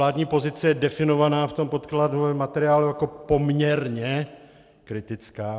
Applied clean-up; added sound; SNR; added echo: none; none; none; none.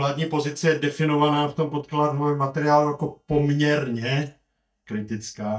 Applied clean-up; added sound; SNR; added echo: neural mask model DeepFilterNet 3.